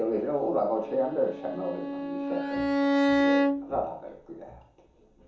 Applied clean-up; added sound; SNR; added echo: none; Bowed string instrument; -2 dB; reverberation time 0.5 s.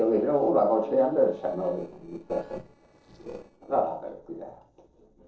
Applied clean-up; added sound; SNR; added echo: neural separator model SepFormer DNS4.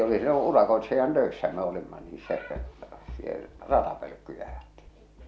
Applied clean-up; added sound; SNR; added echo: none; none; none; none.